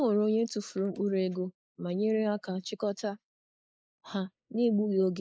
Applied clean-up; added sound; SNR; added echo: neural mask model Resemble Enhance denoiser.